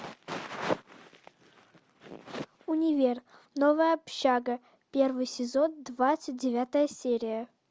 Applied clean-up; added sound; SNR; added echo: none; none; none; none.